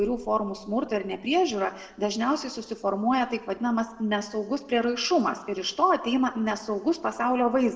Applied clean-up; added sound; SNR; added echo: none; none; none; reverberation time 0.9 s.